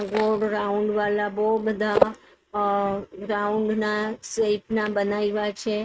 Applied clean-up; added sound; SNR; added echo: neural mask model RNNoise.